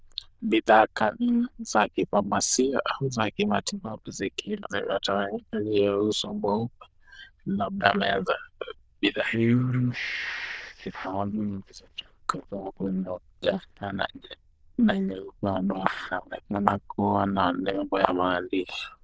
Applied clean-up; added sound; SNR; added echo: neural diffusion model UNIVERSE++.